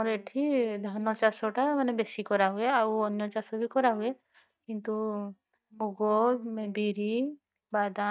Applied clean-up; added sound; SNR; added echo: neural mask model DeepFilterNet 3.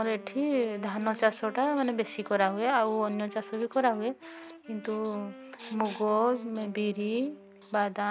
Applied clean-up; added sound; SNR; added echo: none; Wind instrument, woodwind instrument + Writing; 17 dB; none.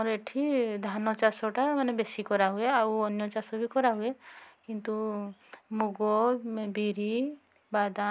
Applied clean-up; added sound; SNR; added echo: none; none; none; none.